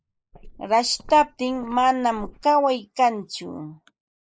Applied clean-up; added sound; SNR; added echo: neural mask model Resemble Enhance denoiser.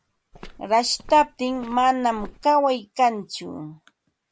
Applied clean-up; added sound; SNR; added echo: none; Walk, footsteps; 20 dB; none.